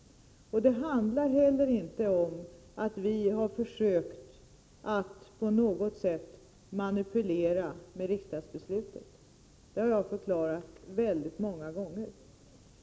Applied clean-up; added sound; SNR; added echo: none; none; none; none.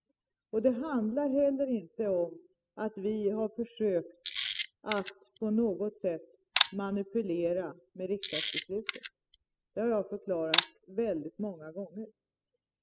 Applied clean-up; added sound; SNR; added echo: classical method spectral subtraction.